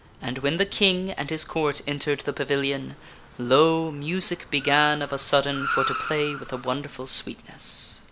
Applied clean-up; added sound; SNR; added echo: none; Car; 12 dB; none.